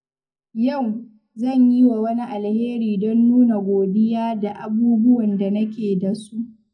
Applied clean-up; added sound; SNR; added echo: none; none; none; reverberation time 0.3 s.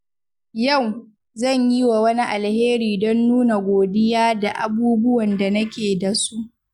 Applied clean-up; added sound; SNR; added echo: none; none; none; none.